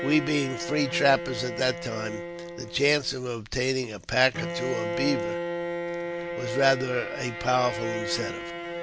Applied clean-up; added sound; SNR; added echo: none; Bowed string instrument; 5 dB; none.